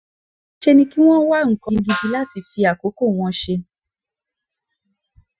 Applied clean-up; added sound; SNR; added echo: classical method Wiener filter.